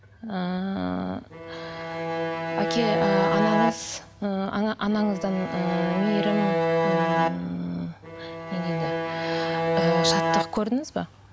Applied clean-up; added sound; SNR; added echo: none; Bowed string instrument; -2 dB; none.